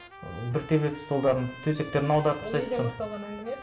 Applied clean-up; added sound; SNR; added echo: none; Trumpet; 17 dB; reverberation time 1.7 s.